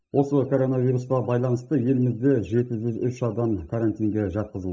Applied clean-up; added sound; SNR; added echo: neural mask model DeepFilterNet 3.